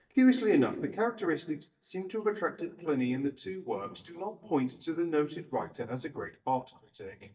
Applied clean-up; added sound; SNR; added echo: neural mask model DeepFilterNet 3.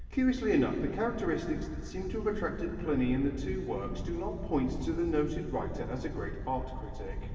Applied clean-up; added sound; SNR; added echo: none; Wind; 7 dB; reverberation time 2.6 s.